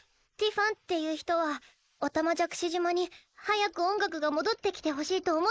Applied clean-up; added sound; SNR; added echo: neural mask model Resemble Enhance denoiser.